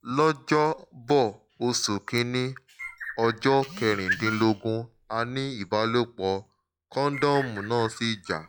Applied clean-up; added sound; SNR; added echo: classical method log-MMSE.